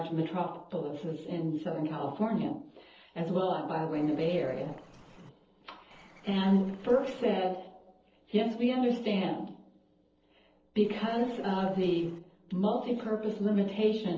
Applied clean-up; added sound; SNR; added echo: neural separator model SepFormer DNS4.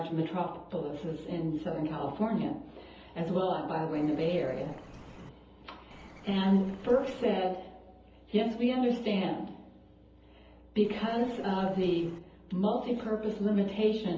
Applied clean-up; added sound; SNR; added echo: none; Bird; 18 dB; reverberation time 0.7 s.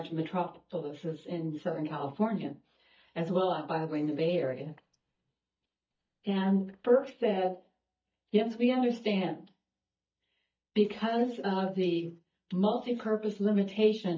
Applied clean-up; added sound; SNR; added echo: neural mask model DeepFilterNet 3.